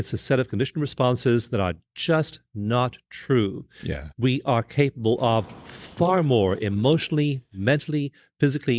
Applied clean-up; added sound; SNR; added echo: neural mask model DeepFilterNet 3.